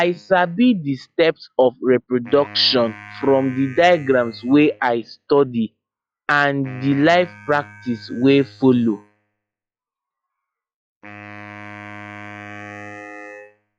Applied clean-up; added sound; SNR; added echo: classical method log-MMSE.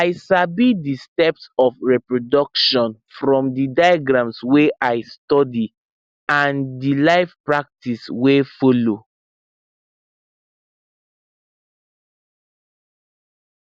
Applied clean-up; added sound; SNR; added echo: none; none; none; none.